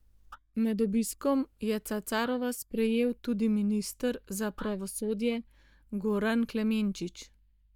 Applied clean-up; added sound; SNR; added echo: neural mask model DeepFilterNet 3.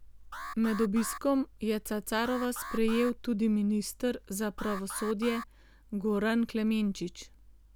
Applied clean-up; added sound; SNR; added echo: none; Alarm; 14 dB; none.